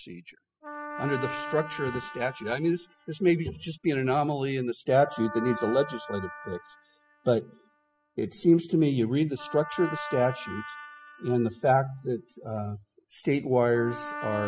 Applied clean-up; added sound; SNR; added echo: classical method spectral subtraction.